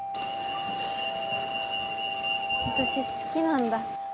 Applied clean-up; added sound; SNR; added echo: none; Alarm; 3 dB; none.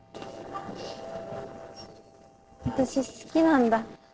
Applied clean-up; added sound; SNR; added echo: neural separator model SepFormer DNS4.